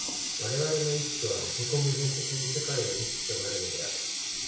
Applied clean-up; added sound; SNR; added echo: none; Water tap, faucet; 0 dB; reverberation time 0.6 s.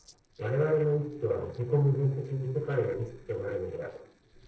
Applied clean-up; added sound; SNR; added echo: neural separator model SepFormer DNS4.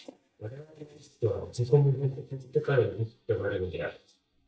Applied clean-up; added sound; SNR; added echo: neural mask model DeepFilterNet 3.